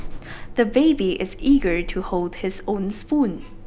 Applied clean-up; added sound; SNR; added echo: none; Alarm; 10 dB; none.